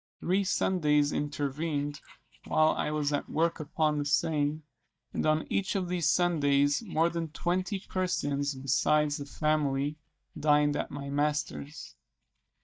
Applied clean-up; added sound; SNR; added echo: neural mask model DeepFilterNet 3.